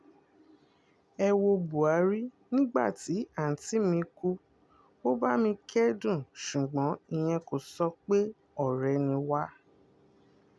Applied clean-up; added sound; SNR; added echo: none; none; none; none.